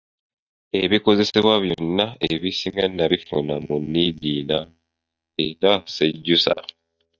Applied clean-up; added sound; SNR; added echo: neural mask model DeepFilterNet 3.